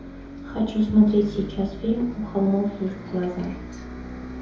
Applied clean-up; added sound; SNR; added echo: none; Bus; 12 dB; reverberation time 2.6 s.